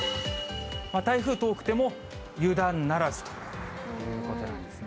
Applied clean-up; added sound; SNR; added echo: none; Cricket; 18 dB; none.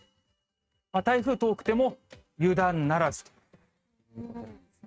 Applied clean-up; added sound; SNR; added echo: neural mask model RNNoise.